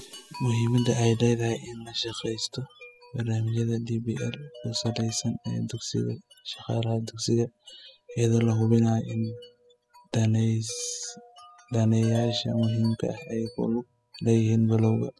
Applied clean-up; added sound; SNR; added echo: classical method spectral subtraction.